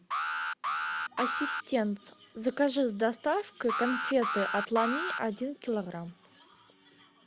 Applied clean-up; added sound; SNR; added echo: none; Alarm; 1 dB; none.